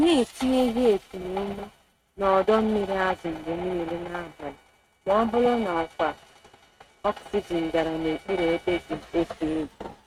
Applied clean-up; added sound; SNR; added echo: neural mask model RNNoise.